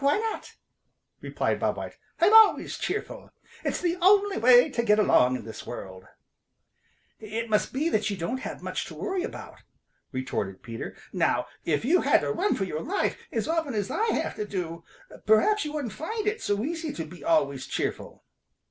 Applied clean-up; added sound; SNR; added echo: none; none; none; none.